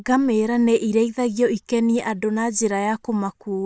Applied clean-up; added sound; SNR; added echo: neural mask model Resemble Enhance denoiser.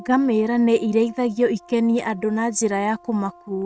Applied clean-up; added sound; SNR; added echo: neural mask model RNNoise.